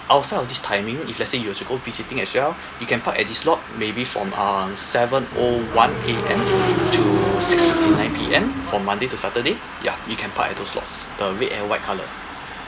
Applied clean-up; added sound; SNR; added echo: none; Motorcycle / Engine; -3 dB; none.